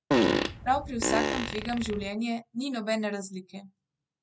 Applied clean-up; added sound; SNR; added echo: none; Fart; -4 dB; none.